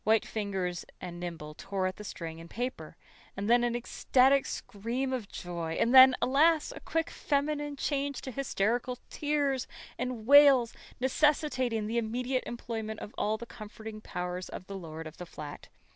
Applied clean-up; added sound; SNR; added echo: none; none; none; none.